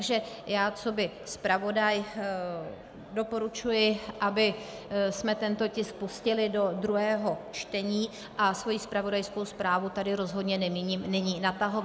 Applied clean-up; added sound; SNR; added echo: none; none; none; none.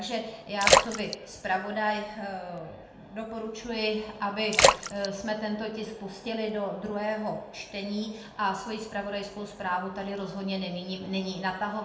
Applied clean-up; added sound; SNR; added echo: none; Splash, splatter; -5 dB; reverberation time 0.6 s.